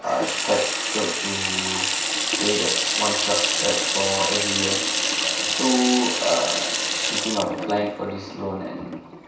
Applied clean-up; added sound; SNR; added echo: none; Sink (filling or washing) / Water tap, faucet; -2 dB; reverberation time 0.6 s.